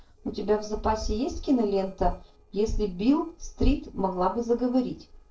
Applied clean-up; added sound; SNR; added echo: neural separator model SepFormer DNS4.